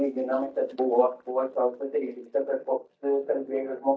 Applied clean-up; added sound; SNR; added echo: neural mask model DeepFilterNet 3.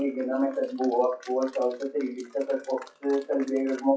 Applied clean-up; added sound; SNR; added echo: classical method WPE with log-MMSE.